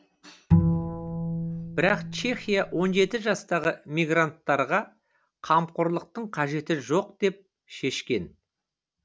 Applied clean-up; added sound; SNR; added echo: none; Bowed string instrument; 0 dB; none.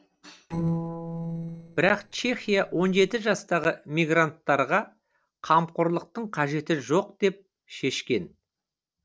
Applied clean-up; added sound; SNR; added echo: neural separator model SepFormer DNS4.